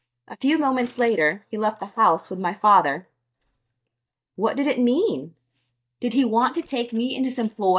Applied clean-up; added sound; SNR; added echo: neural mask model DeepFilterNet 3.